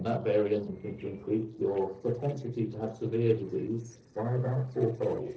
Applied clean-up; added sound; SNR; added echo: neural separator model SepFormer DNS4.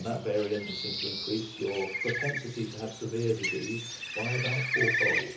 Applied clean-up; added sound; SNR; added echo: none; Bird; 1 dB; reverberation time 0.7 s.